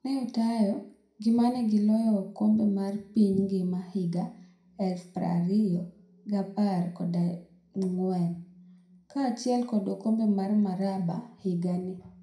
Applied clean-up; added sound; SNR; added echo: none; none; none; reverberation time 0.5 s.